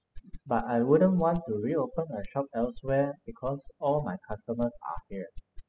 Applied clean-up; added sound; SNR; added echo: classical method spectral subtraction.